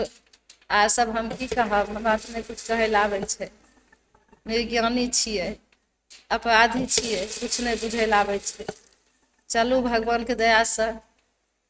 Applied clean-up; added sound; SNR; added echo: neural mask model RNNoise.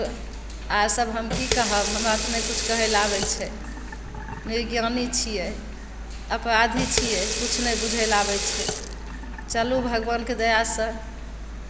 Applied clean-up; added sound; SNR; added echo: none; Sink (filling or washing) / Water tap, faucet; 5 dB; none.